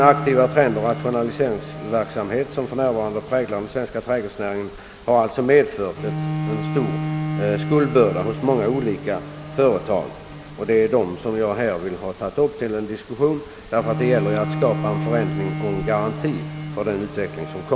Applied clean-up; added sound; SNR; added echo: none; Bowed string instrument; 8 dB; none.